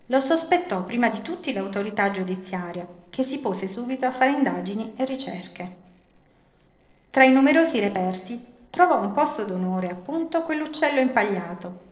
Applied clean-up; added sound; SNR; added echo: neural separator model SepFormer DNS4.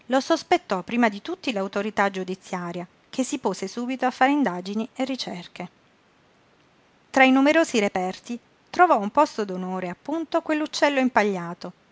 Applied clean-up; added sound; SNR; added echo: none; none; none; none.